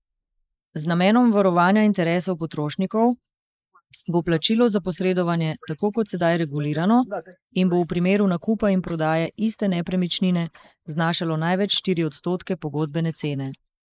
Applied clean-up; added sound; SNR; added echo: neural mask model Resemble Enhance denoiser.